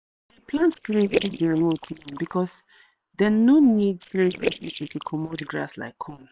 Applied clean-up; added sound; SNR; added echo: neural separator model SepFormer WHAM!.